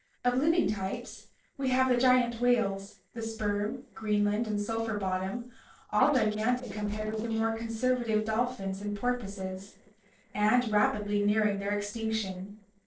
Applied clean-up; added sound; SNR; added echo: neural separator model SepFormer DNS4.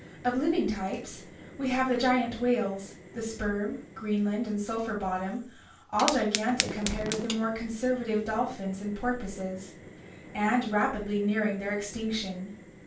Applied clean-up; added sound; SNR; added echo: none; Fire; 12 dB; reverberation time 0.3 s.